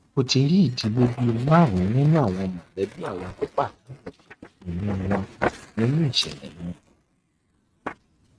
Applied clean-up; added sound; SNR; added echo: neural mask model RNNoise.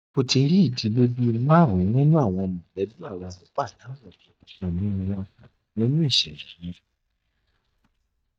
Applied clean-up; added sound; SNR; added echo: neural mask model DeepFilterNet 3.